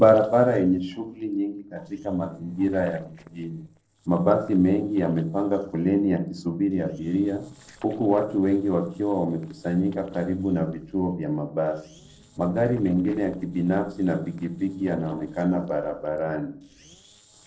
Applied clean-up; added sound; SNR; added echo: neural separator model SepFormer DNS4.